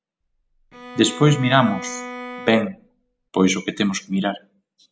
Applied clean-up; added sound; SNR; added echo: none; Bowed string instrument; 13 dB; none.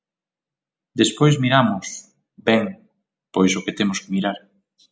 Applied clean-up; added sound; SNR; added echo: none; none; none; none.